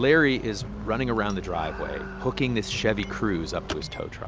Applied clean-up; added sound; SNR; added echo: none; none; none; none.